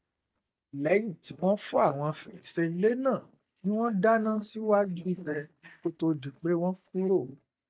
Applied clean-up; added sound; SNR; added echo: neural mask model DeepFilterNet 3.